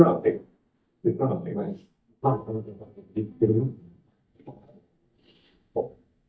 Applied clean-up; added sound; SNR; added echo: neural mask model DeepFilterNet 3.